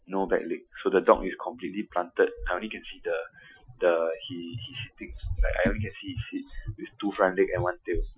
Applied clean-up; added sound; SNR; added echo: classical method Wiener filter.